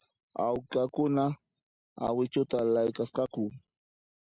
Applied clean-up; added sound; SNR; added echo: none; none; none; none.